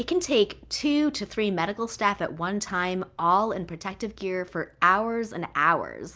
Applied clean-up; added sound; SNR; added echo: none; none; none; none.